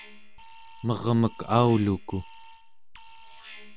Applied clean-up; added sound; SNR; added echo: none; Alarm; 16 dB; none.